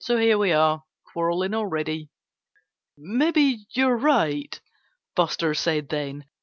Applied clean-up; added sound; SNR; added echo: none; none; none; none.